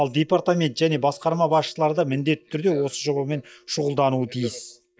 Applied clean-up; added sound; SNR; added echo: neural mask model DeepFilterNet 3.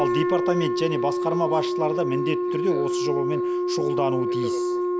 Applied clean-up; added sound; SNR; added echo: none; Wind instrument, woodwind instrument; -3 dB; none.